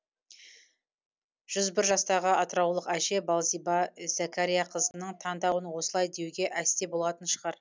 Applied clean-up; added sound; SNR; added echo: none; none; none; none.